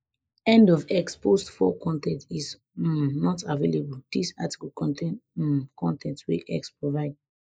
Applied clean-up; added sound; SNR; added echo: neural mask model Resemble Enhance denoiser.